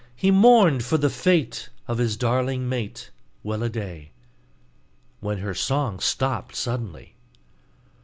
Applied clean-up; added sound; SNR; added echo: none; none; none; none.